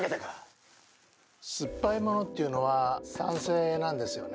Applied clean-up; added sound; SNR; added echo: none; none; none; none.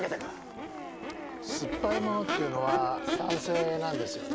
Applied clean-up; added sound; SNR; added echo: none; Crowd / Race car, auto racing / Accelerating, revving, vroom; 3 dB; none.